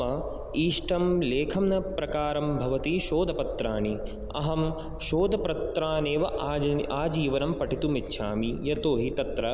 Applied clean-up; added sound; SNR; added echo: none; Bird; 11 dB; none.